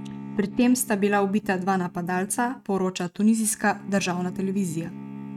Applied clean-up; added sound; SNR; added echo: neural mask model RNNoise.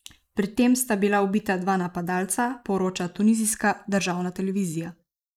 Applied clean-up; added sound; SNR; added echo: neural mask model Resemble Enhance denoiser.